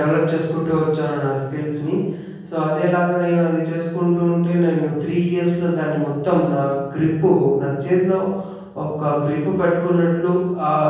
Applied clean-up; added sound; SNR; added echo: none; none; none; reverberation time 1.3 s.